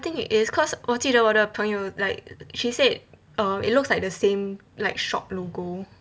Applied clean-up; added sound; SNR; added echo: none; none; none; none.